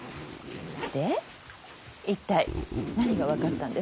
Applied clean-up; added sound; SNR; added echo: none; Zipper (clothing); 5 dB; none.